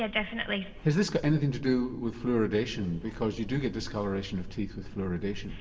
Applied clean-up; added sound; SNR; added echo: none; Bird; 13 dB; reverberation time 0.9 s.